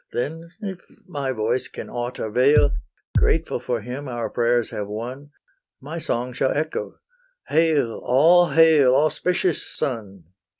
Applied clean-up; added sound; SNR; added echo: neural mask model RNNoise.